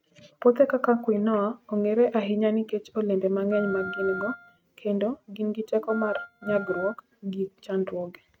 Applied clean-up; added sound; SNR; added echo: neural mask model RNNoise.